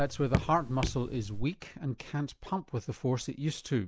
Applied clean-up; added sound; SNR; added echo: none; Raindrop / Drip; 2 dB; none.